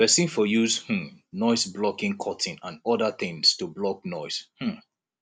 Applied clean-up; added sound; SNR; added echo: none; none; none; none.